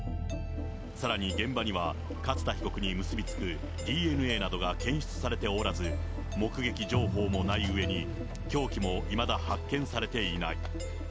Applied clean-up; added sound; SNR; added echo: none; Doorbell; 18 dB; none.